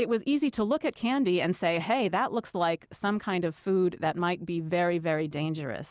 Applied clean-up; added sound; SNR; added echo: none; none; none; none.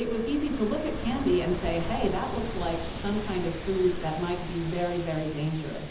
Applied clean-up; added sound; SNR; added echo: none; Ocean; 6 dB; reverberation time 1.2 s.